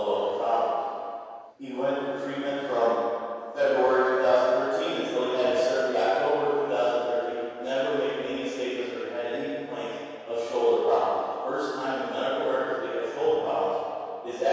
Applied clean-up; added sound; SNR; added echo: none; none; none; reverberation time 2.2 s.